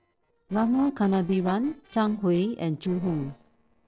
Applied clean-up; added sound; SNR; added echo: neural separator model SepFormer DNS4.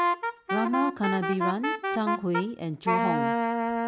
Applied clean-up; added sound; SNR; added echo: none; Wind instrument, woodwind instrument; -2 dB; none.